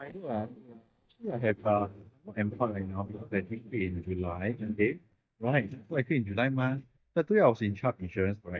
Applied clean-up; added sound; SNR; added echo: neural mask model DeepFilterNet 3.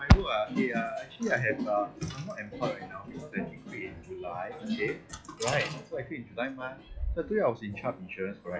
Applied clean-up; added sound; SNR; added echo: classical method log-MMSE.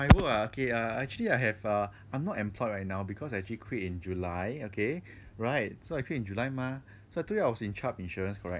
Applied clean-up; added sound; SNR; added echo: none; none; none; none.